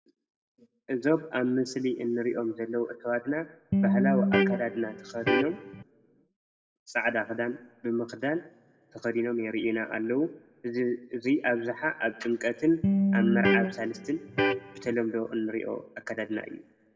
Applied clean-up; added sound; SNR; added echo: none; Electric guitar; -4 dB; reverberation time 0.9 s.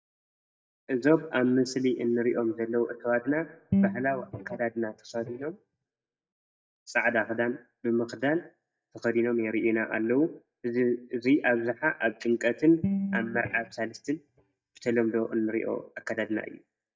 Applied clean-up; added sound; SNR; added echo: neural mask model DeepFilterNet 3.